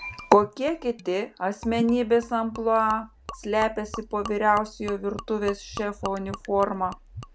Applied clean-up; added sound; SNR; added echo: none; Gurgling / Liquid; 16 dB; none.